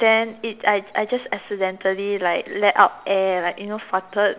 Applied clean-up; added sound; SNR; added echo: none; none; none; none.